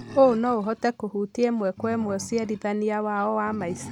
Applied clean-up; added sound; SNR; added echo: none; Animal; 18 dB; none.